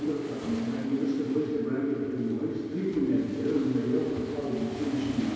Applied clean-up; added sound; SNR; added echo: none; Waves, surf; 16 dB; reverberation time 2.2 s.